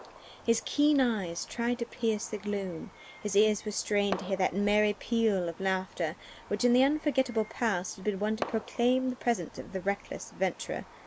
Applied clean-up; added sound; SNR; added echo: none; Fireworks; 17 dB; none.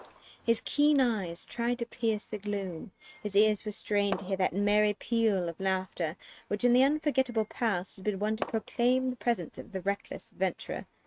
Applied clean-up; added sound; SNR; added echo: neural mask model RNNoise.